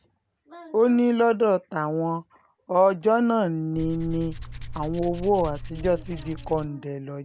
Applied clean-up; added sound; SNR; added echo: none; Tools; 10 dB; none.